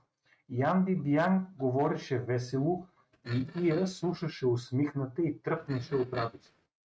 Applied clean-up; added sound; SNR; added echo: neural mask model RNNoise.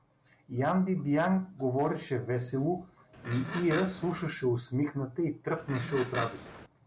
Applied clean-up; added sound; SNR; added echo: none; Livestock, farm animals, working animals; 8 dB; none.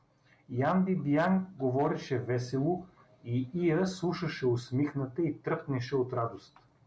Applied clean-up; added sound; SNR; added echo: none; none; none; none.